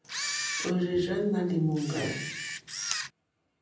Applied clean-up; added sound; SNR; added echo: none; Camera; 5 dB; reverberation time 0.6 s.